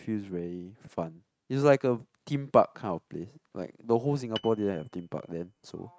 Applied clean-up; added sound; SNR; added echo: neural mask model RNNoise.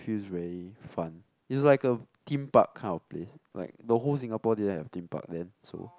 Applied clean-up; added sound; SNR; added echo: none; none; none; none.